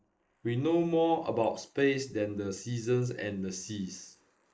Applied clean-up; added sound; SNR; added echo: neural mask model Resemble Enhance denoiser.